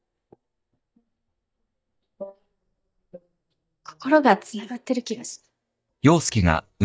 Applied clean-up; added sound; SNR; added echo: neural mask model DeepFilterNet 3.